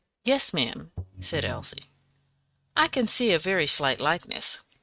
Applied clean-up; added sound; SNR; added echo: neural mask model RNNoise.